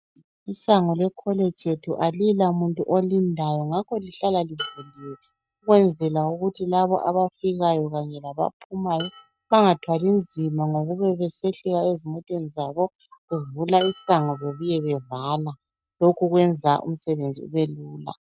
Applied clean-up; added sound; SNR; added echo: neural mask model RNNoise.